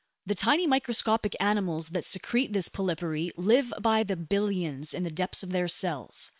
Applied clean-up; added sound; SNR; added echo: neural separator model SepFormer WHAM!.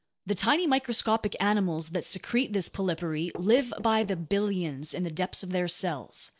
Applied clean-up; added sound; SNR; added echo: neural separator model SepFormer DNS4.